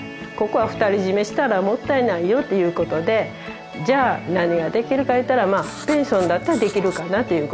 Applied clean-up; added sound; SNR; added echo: none; Writing; 18 dB; none.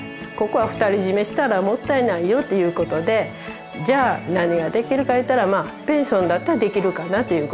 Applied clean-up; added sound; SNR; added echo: none; none; none; none.